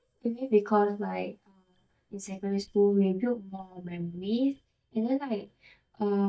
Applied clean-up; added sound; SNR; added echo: neural mask model DeepFilterNet 3.